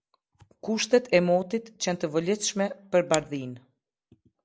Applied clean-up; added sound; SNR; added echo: none; Finger snapping; 15 dB; none.